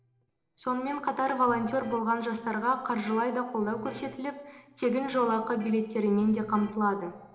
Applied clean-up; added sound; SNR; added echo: neural separator model SepFormer DNS4.